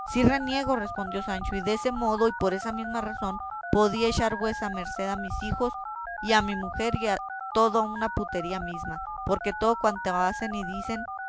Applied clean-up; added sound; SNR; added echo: none; Telephone; 8 dB; none.